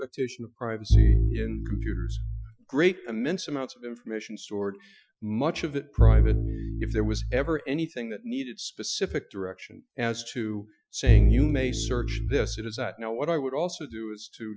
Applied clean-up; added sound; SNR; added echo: classical method Wiener filter.